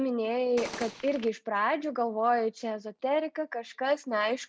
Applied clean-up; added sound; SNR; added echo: none; Gunshot, gunfire; 11 dB; none.